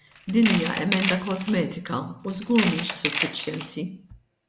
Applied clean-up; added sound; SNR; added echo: none; Tools; 6 dB; none.